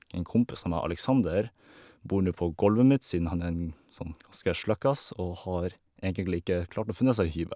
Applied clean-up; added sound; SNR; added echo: none; none; none; none.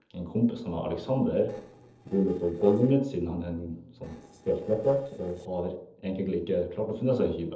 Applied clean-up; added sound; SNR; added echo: neural separator model SepFormer DNS4.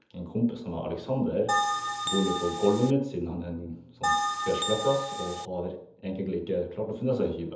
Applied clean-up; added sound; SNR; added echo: none; Bell; 0 dB; reverberation time 0.7 s.